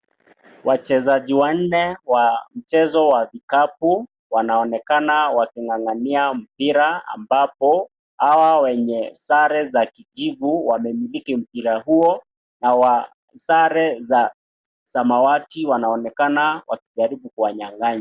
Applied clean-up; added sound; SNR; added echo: none; none; none; none.